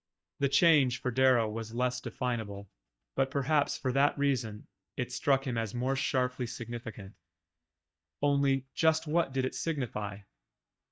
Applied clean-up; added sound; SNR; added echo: neural mask model DeepFilterNet 3.